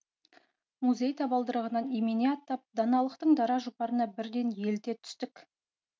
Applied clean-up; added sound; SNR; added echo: none; none; none; none.